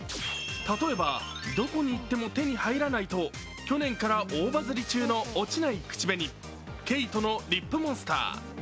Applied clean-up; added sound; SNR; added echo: none; none; none; none.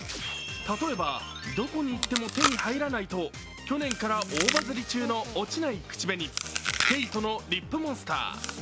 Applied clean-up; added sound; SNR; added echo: none; Chewing, mastication; 4 dB; none.